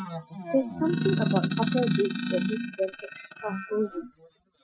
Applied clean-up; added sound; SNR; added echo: classical method Wiener filter.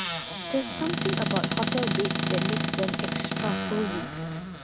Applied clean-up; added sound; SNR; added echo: none; Squeak / Cupboard open or close; -3 dB; none.